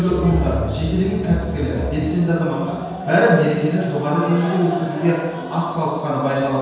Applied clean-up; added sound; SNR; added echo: none; none; none; reverberation time 1.2 s.